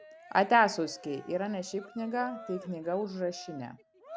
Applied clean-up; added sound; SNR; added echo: none; Cheering; 18 dB; none.